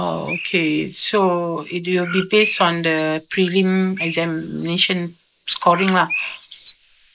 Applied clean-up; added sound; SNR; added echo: neural mask model Resemble Enhance denoiser.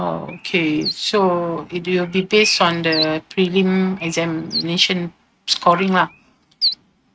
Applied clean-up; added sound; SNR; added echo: neural mask model RNNoise.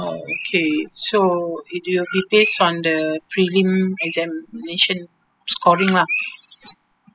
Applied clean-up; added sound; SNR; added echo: classical method spectral subtraction.